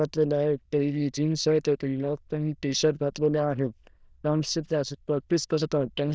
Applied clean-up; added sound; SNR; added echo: neural diffusion model UNIVERSE++.